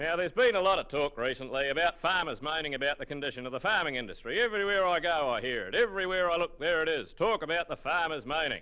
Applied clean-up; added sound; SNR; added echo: none; none; none; none.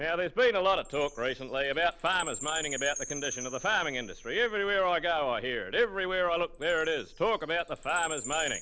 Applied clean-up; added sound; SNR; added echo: none; Chime; 14 dB; none.